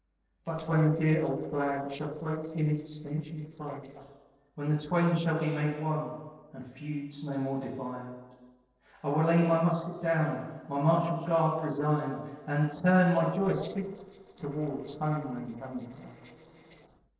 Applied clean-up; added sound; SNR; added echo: neural separator model SepFormer DNS4.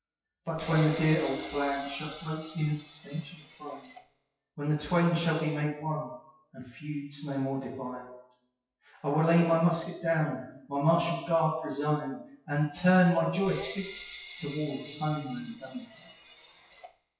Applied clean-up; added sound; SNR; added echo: classical method WPE with log-MMSE.